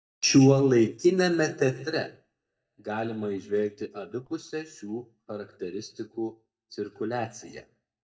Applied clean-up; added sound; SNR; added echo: neural mask model DeepFilterNet 3.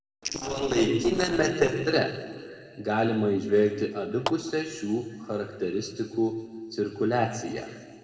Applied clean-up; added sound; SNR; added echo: neural separator model SepFormer DNS4.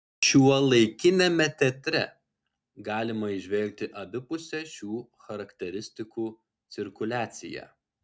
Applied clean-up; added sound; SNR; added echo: none; none; none; none.